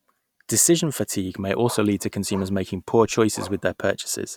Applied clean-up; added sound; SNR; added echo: none; Bark; 20 dB; none.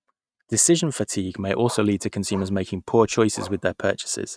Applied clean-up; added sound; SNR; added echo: neural mask model RNNoise.